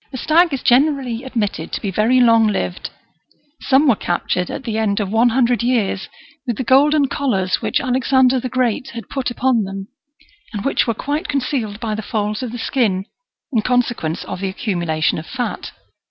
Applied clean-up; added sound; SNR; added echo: none; none; none; none.